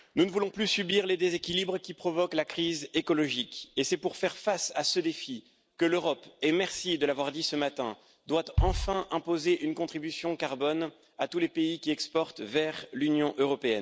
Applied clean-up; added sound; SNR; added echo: none; Bass drum; 4 dB; none.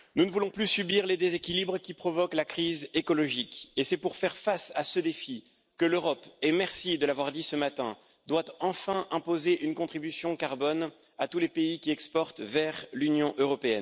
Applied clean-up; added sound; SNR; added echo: none; none; none; none.